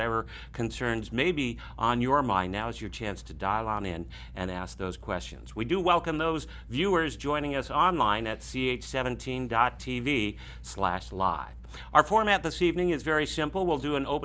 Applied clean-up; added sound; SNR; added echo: none; none; none; none.